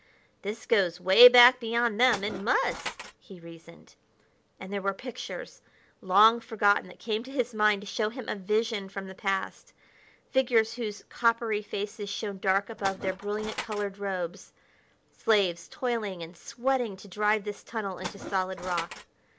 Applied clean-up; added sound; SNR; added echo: none; Tools; 11 dB; none.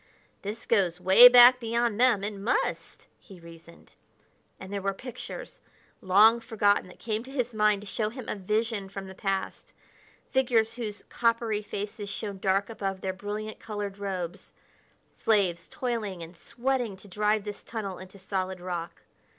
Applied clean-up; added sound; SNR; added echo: none; none; none; none.